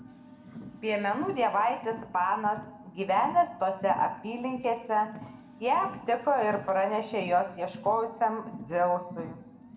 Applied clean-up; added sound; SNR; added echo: none; Car; 16 dB; reverberation time 0.8 s.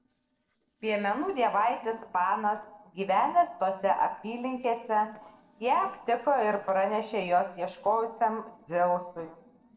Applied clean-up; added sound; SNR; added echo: neural separator model SepFormer DNS4.